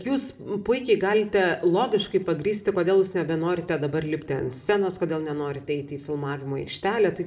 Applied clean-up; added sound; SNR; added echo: none; none; none; reverberation time 0.7 s.